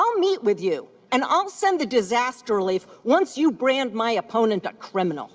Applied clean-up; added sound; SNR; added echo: none; none; none; none.